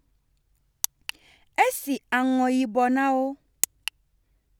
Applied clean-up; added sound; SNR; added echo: none; none; none; none.